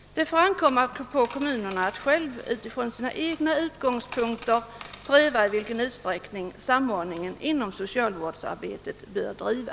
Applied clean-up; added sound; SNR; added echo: none; Coin (dropping); 14 dB; none.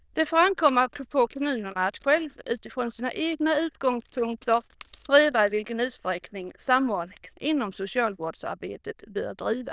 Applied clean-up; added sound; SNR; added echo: neural diffusion model UNIVERSE++.